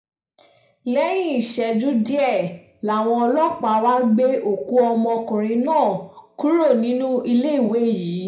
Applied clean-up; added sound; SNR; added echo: none; none; none; reverberation time 0.4 s.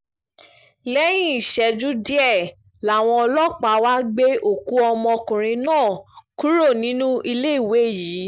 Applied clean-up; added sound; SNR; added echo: none; none; none; none.